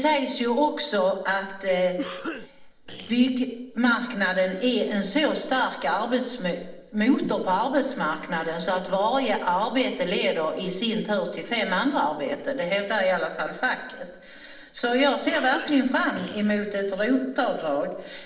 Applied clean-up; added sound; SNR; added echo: neural separator model SepFormer DNS4.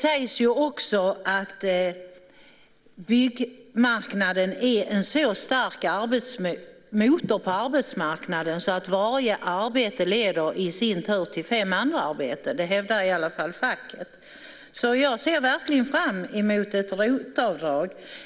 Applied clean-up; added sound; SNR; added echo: none; none; none; none.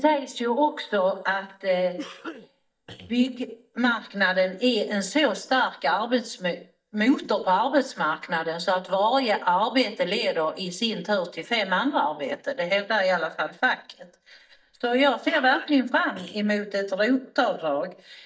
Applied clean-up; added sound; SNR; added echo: neural mask model DeepFilterNet 3.